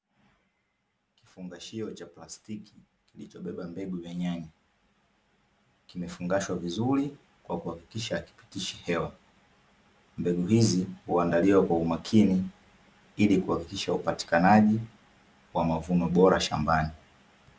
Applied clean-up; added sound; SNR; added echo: none; none; none; none.